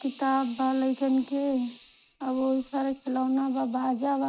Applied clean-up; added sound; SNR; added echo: neural mask model RNNoise.